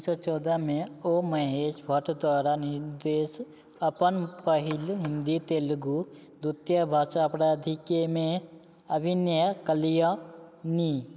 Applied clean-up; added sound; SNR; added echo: none; none; none; none.